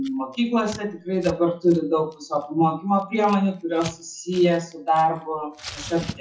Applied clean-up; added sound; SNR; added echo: classical method WPE with log-MMSE.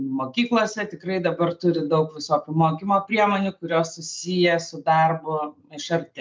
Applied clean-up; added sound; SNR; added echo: none; none; none; none.